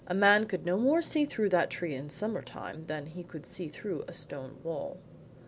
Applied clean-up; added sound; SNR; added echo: none; none; none; none.